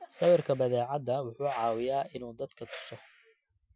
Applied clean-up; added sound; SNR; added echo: classical method Wiener filter.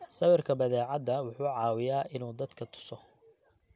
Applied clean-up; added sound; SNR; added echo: none; none; none; none.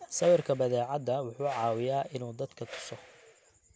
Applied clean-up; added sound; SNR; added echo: none; Whoosh, swoosh, swish; 19 dB; none.